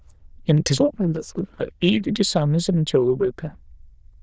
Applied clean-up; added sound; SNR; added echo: neural diffusion model UNIVERSE++.